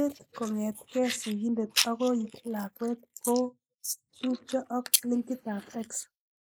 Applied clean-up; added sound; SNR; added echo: neural mask model Resemble Enhance denoiser.